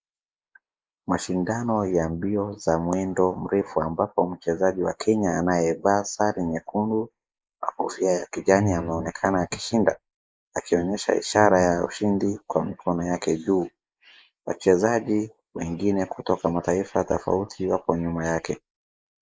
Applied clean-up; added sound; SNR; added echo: neural mask model Resemble Enhance denoiser.